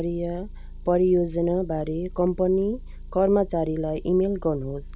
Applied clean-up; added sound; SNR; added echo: none; Motor vehicle (road) / Engine; 13 dB; none.